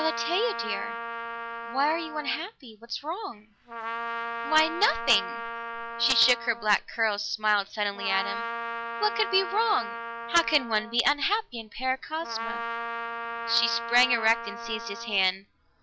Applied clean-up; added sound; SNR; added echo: none; Trumpet; 7 dB; none.